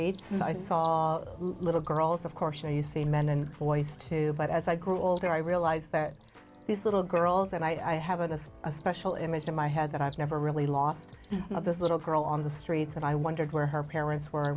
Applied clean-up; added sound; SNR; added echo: none; Bird; 20 dB; none.